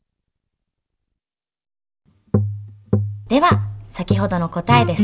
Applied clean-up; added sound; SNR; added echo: none; none; none; none.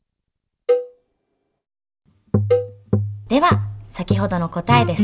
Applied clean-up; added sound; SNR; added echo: none; Cowbell; 5 dB; none.